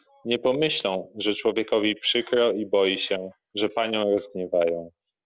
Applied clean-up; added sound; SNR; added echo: none; none; none; none.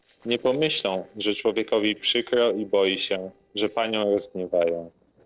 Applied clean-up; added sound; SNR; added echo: neural separator model SepFormer DNS4.